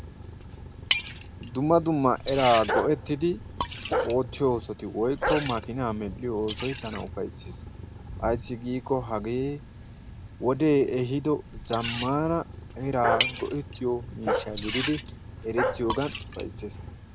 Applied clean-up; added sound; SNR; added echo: none; Bark + Liquid; 6 dB; none.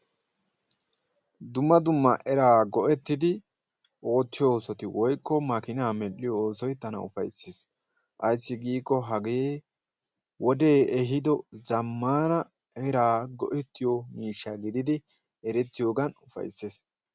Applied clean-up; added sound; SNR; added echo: none; none; none; none.